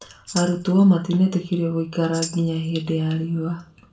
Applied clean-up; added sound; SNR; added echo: none; Tambourine; 16 dB; reverberation time 0.3 s.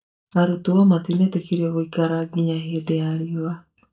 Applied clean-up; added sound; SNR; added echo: neural mask model DeepFilterNet 3.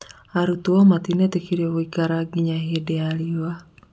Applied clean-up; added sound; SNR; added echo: none; none; none; none.